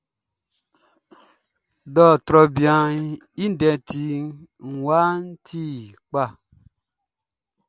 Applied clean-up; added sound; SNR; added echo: none; none; none; none.